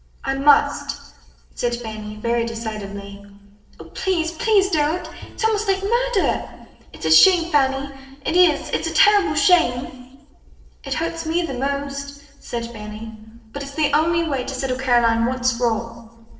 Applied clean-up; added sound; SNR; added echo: neural separator model SepFormer DNS4.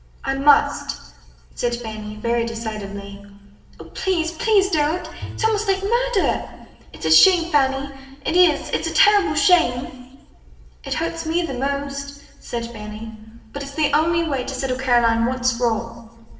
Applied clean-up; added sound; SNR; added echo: none; Bowed string instrument; 17 dB; reverberation time 1.1 s.